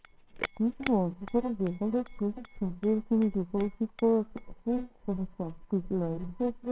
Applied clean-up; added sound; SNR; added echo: neural separator model SepFormer WHAMR!.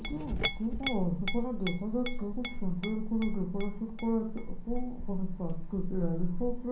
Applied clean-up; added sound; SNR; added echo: none; Chink, clink; -1 dB; reverberation time 0.6 s.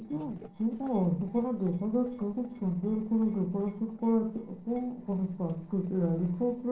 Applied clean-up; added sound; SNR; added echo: neural separator model SepFormer DNS4.